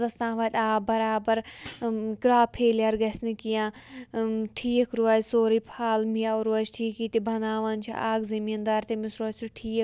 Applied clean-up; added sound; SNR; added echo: none; Hi-hat; 13 dB; none.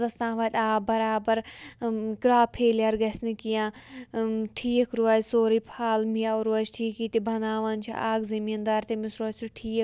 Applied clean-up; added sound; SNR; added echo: none; none; none; none.